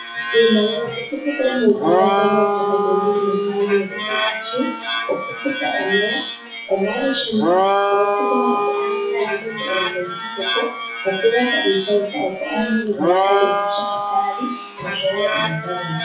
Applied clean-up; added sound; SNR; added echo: classical method WPE with log-MMSE.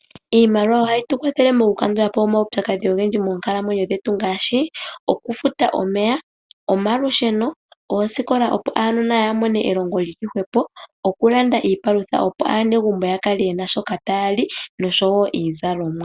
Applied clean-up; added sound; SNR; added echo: none; none; none; none.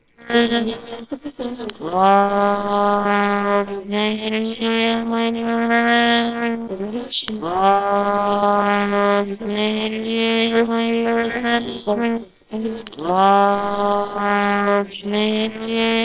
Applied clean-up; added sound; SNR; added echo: neural separator model SepFormer WHAMR!.